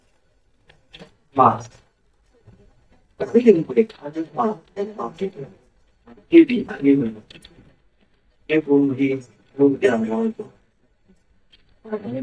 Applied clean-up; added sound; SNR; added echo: neural mask model DeepFilterNet 3.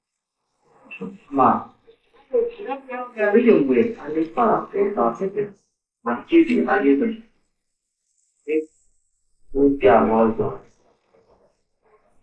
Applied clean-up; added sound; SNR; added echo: neural mask model Resemble Enhance denoiser.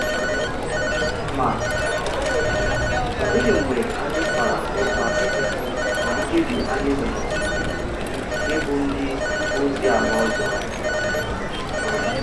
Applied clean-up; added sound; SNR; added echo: none; Telephone; -5 dB; none.